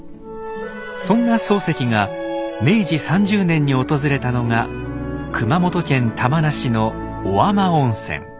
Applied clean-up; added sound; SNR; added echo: none; none; none; none.